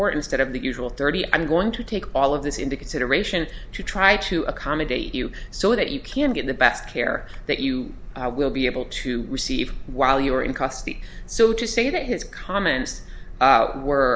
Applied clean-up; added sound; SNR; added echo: none; none; none; none.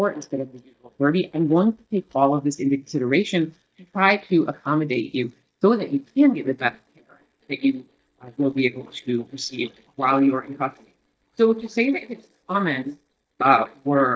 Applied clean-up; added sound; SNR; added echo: neural mask model DeepFilterNet 3.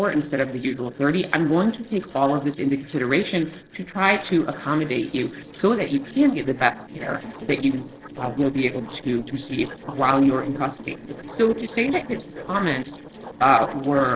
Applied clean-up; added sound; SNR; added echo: neural separator model SepFormer DNS4.